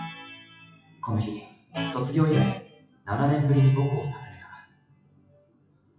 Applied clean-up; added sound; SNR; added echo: classical method WPE with log-MMSE.